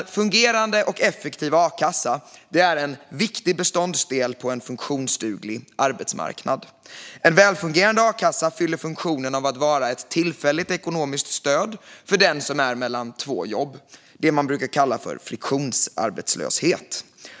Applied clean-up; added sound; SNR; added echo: none; none; none; none.